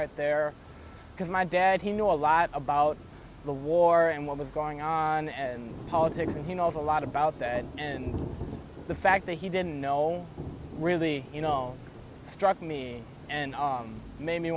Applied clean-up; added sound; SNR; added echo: none; Thunder / Rain; 14 dB; none.